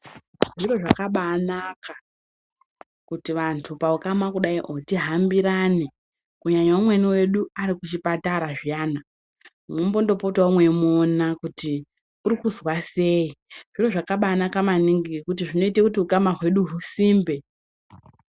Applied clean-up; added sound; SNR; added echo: none; none; none; none.